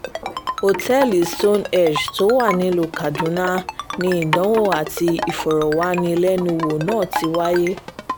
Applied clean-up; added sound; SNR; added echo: none; Wind chime + Ringtone; 8 dB; none.